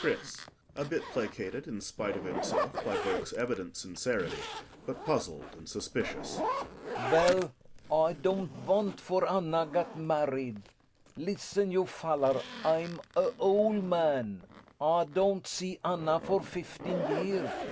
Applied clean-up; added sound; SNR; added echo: none; Zipper (clothing); 9 dB; none.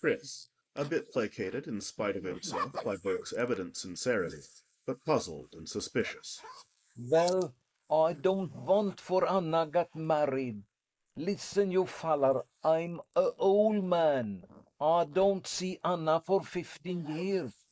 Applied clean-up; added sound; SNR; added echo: neural mask model Resemble Enhance denoiser.